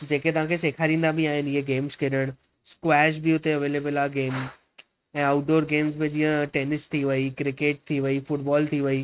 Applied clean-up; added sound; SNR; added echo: neural mask model RNNoise.